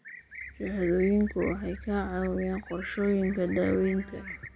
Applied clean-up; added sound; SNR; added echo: none; Livestock, farm animals, working animals; 16 dB; none.